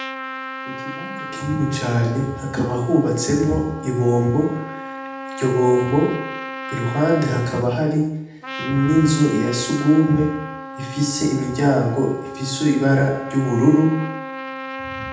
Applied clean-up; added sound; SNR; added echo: none; Trumpet; 12 dB; reverberation time 0.8 s.